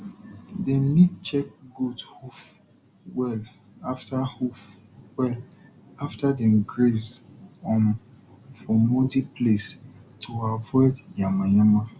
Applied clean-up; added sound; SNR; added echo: none; none; none; none.